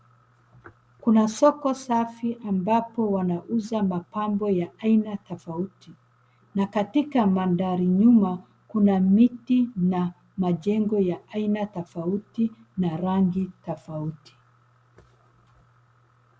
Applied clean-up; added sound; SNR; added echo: none; none; none; none.